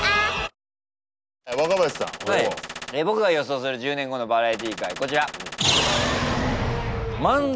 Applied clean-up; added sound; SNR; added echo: none; Gunshot, gunfire; 12 dB; none.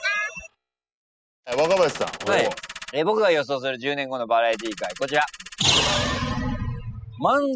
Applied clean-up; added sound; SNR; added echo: classical method spectral subtraction.